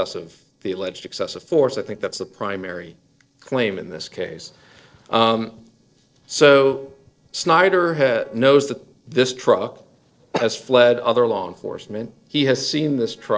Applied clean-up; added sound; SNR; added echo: neural separator model SepFormer DNS4.